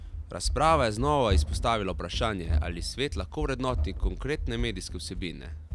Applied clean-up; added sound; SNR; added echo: none; Run; 2 dB; none.